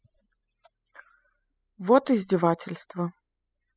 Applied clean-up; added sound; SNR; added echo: classical method spectral subtraction.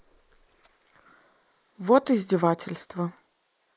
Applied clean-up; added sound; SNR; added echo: neural mask model Resemble Enhance denoiser.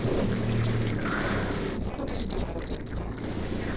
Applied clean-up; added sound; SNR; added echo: neural separator model SepFormer DNS4.